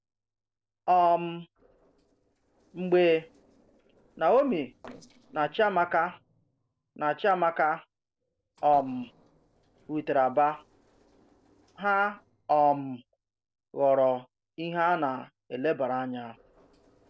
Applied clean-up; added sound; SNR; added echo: neural separator model SepFormer DNS4.